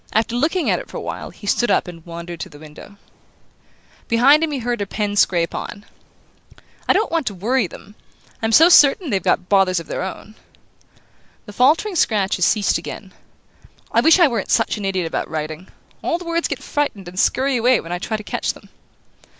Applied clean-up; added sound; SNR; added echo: none; none; none; none.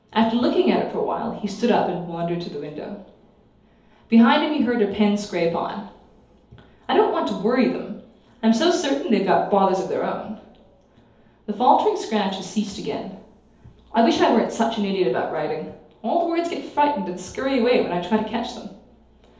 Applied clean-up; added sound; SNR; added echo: none; none; none; reverberation time 2.2 s.